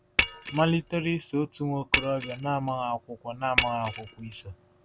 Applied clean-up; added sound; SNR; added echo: none; Shatter; 2 dB; none.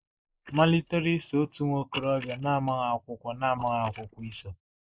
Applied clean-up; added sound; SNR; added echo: neural mask model Resemble Enhance denoiser.